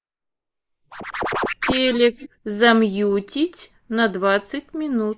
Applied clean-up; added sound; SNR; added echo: neural mask model Resemble Enhance denoiser.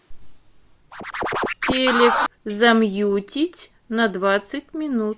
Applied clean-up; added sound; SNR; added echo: none; Scratching (performance technique); 1 dB; none.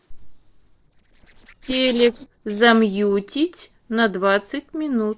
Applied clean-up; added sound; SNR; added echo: neural separator model SepFormer DNS4.